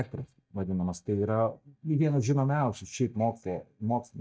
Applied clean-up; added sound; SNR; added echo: neural mask model DeepFilterNet 3.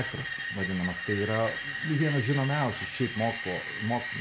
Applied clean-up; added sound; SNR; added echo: none; Screech; 5 dB; reverberation time 1.1 s.